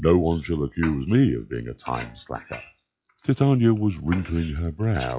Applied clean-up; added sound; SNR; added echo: classical method log-MMSE.